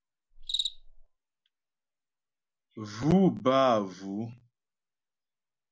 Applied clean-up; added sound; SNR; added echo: none; Cricket; 13 dB; none.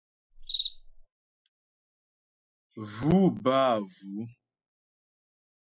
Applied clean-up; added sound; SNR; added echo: classical method spectral subtraction.